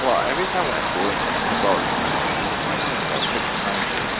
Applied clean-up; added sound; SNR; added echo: none; Cricket + Motor vehicle (road); -4 dB; none.